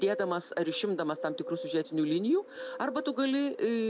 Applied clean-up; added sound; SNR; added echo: none; Bird; 12 dB; none.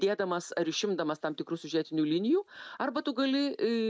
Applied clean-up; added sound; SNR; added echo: none; none; none; none.